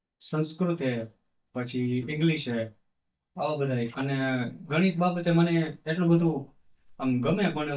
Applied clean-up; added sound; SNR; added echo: neural mask model DeepFilterNet 3.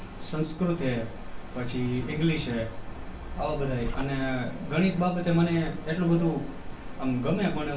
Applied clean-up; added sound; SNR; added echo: none; Zipper (clothing); 11 dB; reverberation time 0.3 s.